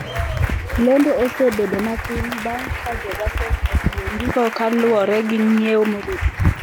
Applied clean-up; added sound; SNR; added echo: none; Applause; 10 dB; none.